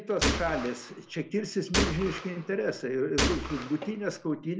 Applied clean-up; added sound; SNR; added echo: none; Gunshot, gunfire; 1 dB; none.